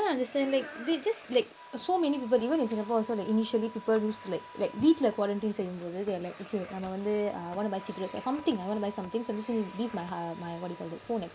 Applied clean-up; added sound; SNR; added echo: none; Domestic sounds, home sounds + Wind instrument, woodwind instrument; 17 dB; none.